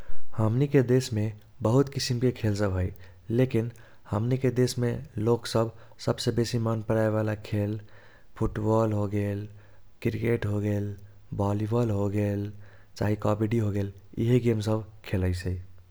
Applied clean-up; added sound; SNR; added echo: none; none; none; none.